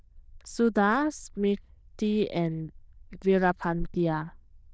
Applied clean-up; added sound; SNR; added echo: neural diffusion model UNIVERSE++.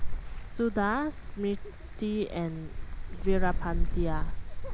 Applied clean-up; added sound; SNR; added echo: none; Wind; -3 dB; none.